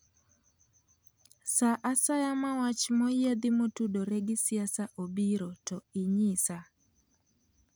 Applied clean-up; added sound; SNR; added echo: none; none; none; none.